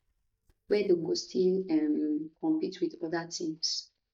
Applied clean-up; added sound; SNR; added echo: neural mask model DeepFilterNet 3.